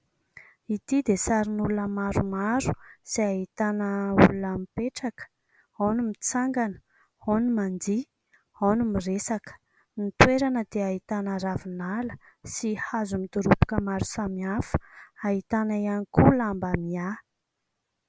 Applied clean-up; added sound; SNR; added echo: none; none; none; none.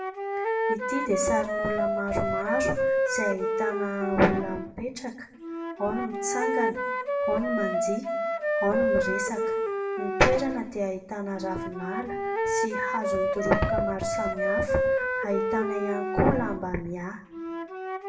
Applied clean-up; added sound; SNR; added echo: none; Wind instrument, woodwind instrument; -1 dB; reverberation time 0.5 s.